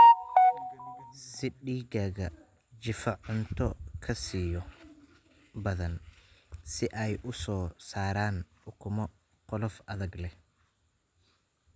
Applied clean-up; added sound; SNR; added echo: none; none; none; none.